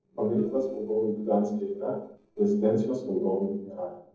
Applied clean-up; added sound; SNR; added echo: neural separator model SepFormer DNS4.